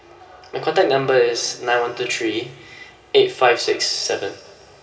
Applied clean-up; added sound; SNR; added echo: none; none; none; reverberation time 2.4 s.